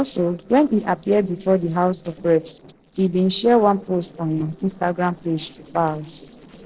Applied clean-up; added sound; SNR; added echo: neural separator model SepFormer DNS4.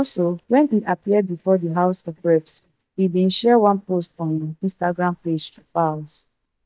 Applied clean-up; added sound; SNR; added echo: neural mask model DeepFilterNet 3.